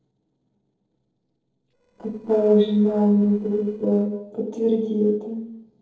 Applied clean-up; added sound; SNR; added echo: neural separator model SepFormer DNS4.